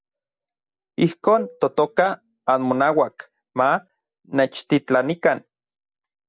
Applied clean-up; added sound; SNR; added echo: none; Cowbell; 18 dB; none.